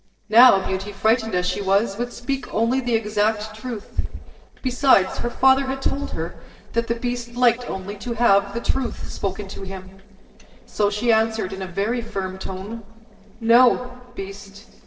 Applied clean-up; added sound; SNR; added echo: neural separator model SepFormer DNS4.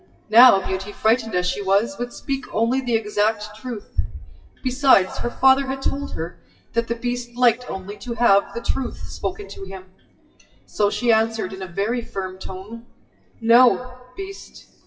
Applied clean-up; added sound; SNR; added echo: classical method WPE with log-MMSE.